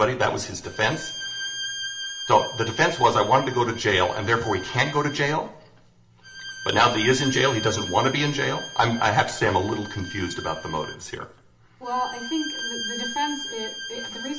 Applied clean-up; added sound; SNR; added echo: none; Bowed string instrument; 10 dB; reverberation time 0.4 s.